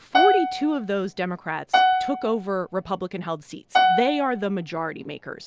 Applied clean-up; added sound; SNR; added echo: none; Piano; -2 dB; none.